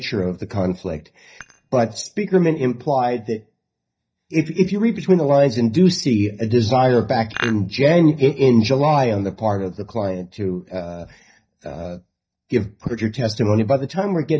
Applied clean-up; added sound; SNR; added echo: neural mask model DeepFilterNet 3.